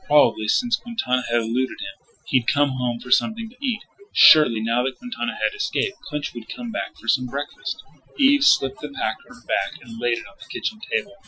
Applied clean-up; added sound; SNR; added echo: classical method Wiener filter.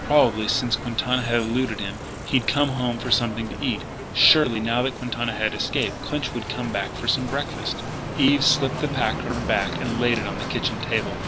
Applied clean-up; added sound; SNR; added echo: none; Bicycle; 7 dB; none.